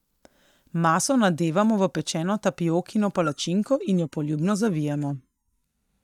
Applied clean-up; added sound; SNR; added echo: neural mask model DeepFilterNet 3.